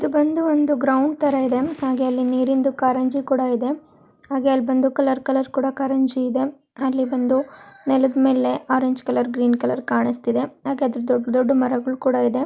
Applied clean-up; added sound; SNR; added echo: none; none; none; none.